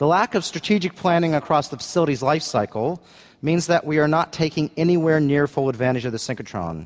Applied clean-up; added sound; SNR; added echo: none; none; none; none.